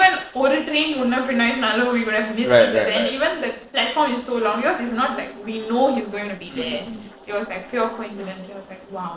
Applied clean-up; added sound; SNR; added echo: neural separator model SepFormer DNS4.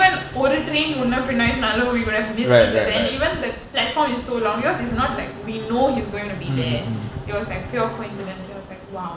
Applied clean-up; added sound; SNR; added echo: none; Bowed string instrument; 17 dB; none.